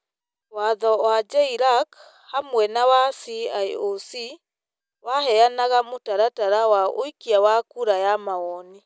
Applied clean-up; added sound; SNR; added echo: none; none; none; none.